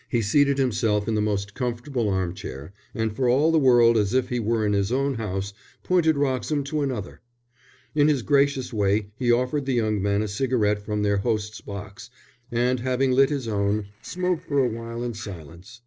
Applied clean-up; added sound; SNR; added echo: neural separator model SepFormer DNS4.